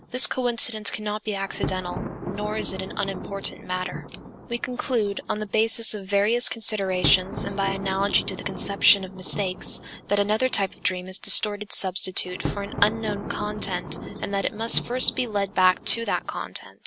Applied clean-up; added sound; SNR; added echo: none; Thunder; 13 dB; none.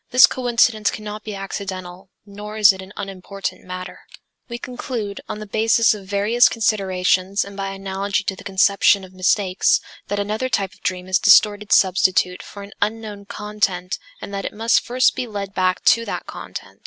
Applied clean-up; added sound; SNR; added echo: none; none; none; none.